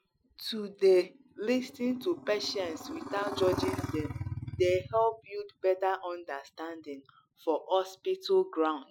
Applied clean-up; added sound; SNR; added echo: classical method Wiener filter.